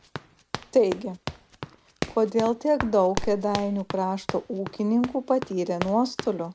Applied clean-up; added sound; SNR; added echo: none; Run; 10 dB; none.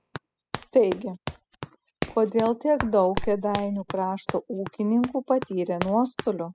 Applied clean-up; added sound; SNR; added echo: classical method spectral subtraction.